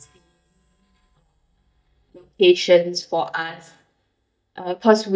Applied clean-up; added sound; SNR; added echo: neural mask model DeepFilterNet 3.